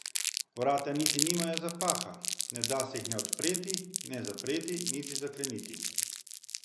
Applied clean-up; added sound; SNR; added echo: none; Crumpling, crinkling; -1 dB; none.